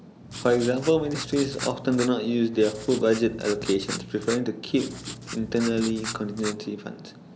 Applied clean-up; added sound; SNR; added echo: none; Writing; 12 dB; none.